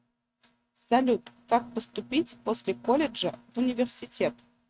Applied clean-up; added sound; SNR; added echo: neural mask model RNNoise.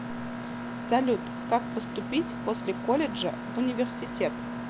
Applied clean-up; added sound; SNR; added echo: none; Mechanisms; 5 dB; none.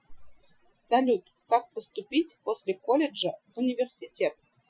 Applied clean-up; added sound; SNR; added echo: classical method Wiener filter.